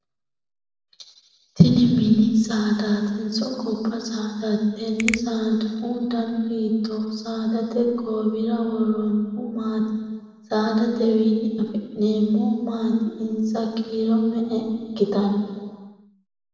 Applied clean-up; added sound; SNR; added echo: none; Finger snapping; 11 dB; reverberation time 1.6 s.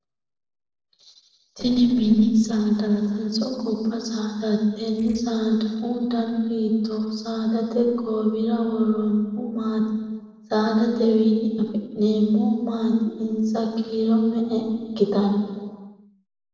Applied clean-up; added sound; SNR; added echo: neural separator model SepFormer DNS4.